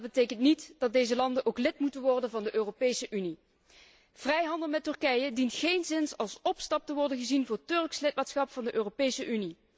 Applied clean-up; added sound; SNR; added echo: none; none; none; none.